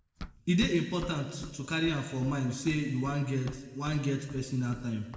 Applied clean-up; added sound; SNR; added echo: none; Run; 15 dB; reverberation time 1.6 s.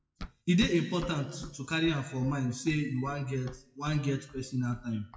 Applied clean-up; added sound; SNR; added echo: classical method WPE with log-MMSE.